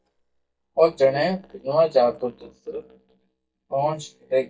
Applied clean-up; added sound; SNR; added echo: neural mask model DeepFilterNet 3.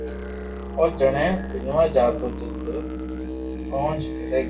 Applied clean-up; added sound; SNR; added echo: none; Musical instrument; 6 dB; reverberation time 0.2 s.